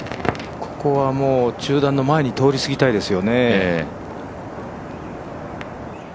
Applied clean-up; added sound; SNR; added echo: none; Crackle; 16 dB; none.